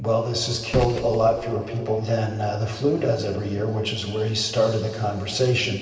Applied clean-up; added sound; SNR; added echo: none; Gunshot, gunfire; 12 dB; reverberation time 2.5 s.